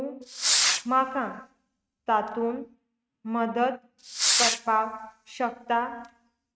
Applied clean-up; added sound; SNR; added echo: neural mask model RNNoise.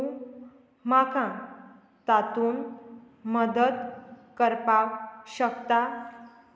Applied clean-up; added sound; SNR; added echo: none; none; none; none.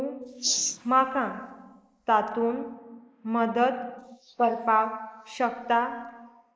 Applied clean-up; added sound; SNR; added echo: neural mask model Resemble Enhance denoiser.